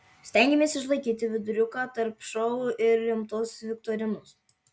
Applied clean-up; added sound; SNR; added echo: none; none; none; none.